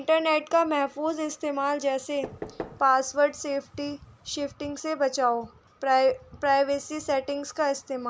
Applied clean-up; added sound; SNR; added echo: none; Knock / Wood; 18 dB; none.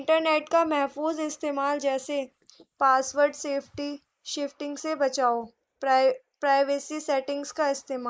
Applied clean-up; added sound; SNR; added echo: neural mask model Resemble Enhance denoiser.